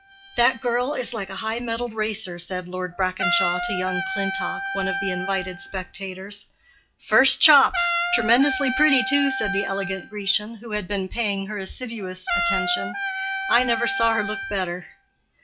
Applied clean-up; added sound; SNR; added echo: classical method log-MMSE.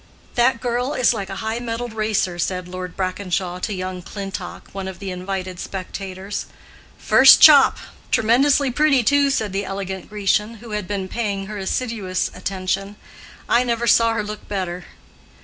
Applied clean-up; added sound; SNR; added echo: none; none; none; none.